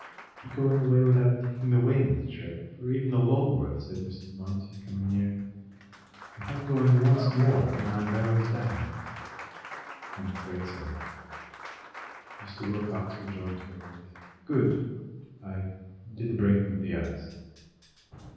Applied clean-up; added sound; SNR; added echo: none; Applause; 17 dB; reverberation time 1.3 s.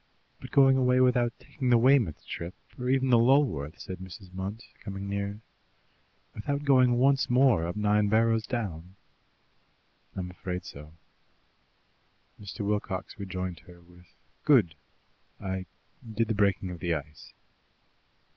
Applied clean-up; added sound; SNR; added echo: none; none; none; none.